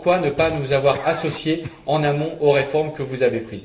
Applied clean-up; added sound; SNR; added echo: none; Cough; 18 dB; reverberation time 1.3 s.